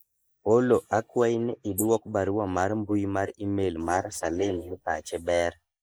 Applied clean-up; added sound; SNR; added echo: neural mask model Resemble Enhance denoiser.